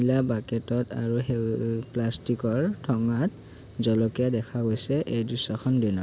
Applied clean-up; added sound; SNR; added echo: none; none; none; none.